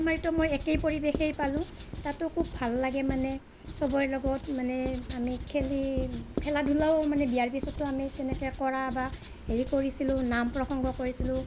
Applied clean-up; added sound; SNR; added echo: none; Writing; 8 dB; none.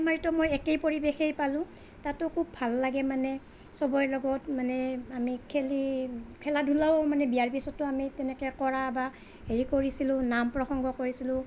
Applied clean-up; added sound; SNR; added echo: none; none; none; none.